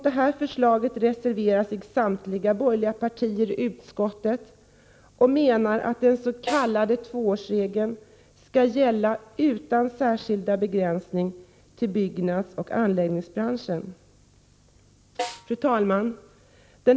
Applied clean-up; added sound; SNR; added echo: none; Snare drum; 13 dB; none.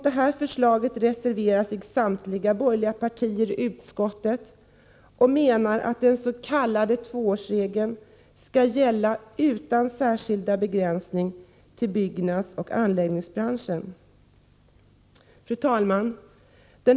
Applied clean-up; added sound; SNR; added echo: none; none; none; none.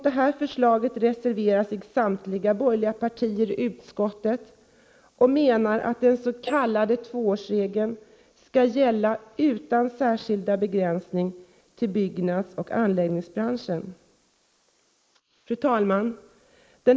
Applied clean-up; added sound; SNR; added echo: neural mask model Resemble Enhance denoiser.